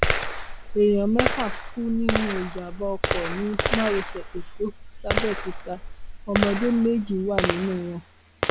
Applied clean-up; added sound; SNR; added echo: none; Gunshot, gunfire; 1 dB; none.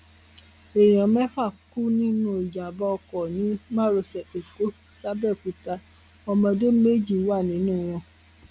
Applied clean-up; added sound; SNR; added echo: none; none; none; none.